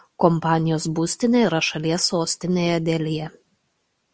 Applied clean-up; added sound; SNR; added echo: none; none; none; none.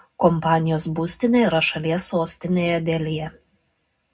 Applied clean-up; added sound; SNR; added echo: none; none; none; reverberation time 0.3 s.